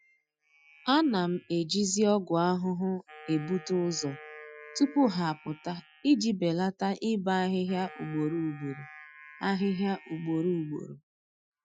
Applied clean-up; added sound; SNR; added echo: classical method Wiener filter.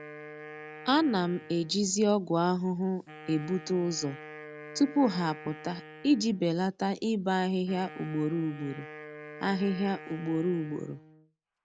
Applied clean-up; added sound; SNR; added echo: none; Wind instrument, woodwind instrument; 17 dB; none.